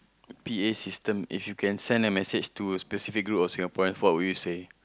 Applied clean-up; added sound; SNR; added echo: none; none; none; none.